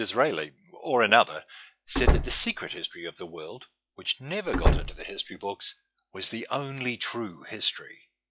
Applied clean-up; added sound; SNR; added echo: classical method log-MMSE.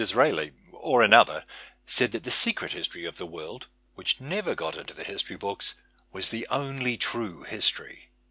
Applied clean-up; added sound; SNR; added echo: none; none; none; none.